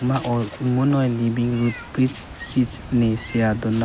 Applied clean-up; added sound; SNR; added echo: none; Meow; 16 dB; none.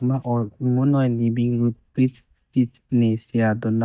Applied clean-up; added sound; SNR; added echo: neural mask model DeepFilterNet 3.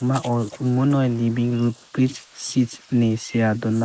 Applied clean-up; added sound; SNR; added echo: neural mask model Resemble Enhance denoiser.